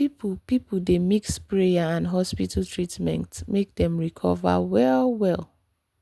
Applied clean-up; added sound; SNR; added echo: none; none; none; none.